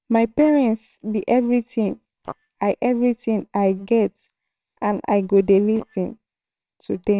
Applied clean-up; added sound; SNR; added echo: neural separator model SepFormer WHAMR!.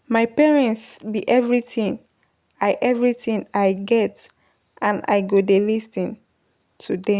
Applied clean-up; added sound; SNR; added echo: none; none; none; none.